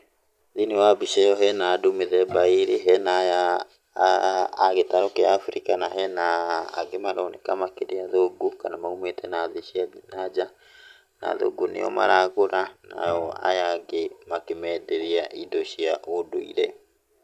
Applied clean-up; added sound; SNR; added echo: none; Bowed string instrument; 17 dB; none.